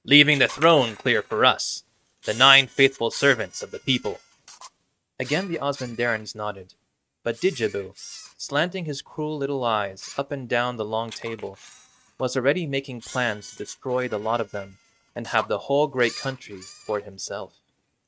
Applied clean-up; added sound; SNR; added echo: neural mask model RNNoise.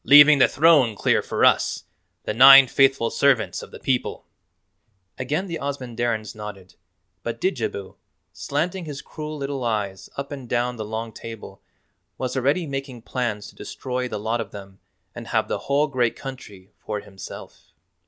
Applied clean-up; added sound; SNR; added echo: none; none; none; none.